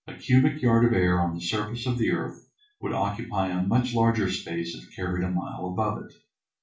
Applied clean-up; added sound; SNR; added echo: none; none; none; reverberation time 0.3 s.